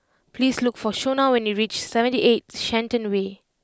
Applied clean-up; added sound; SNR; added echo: none; none; none; none.